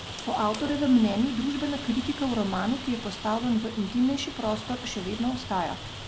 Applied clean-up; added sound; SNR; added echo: none; Rain + Fire; 10 dB; none.